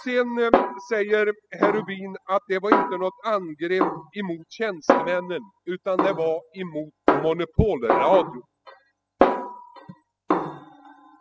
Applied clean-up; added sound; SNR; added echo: classical method spectral subtraction.